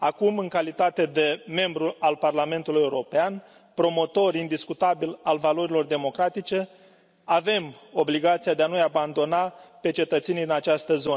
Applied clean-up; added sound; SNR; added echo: none; none; none; none.